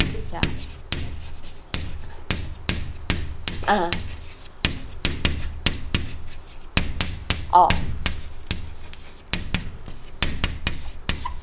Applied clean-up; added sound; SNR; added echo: none; Writing; -4 dB; none.